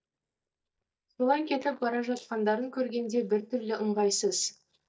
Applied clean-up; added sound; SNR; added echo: neural mask model DeepFilterNet 3.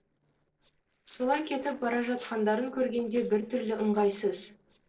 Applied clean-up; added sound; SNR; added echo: neural separator model SepFormer DNS4.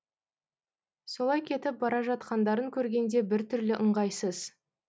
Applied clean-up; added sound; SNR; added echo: none; none; none; none.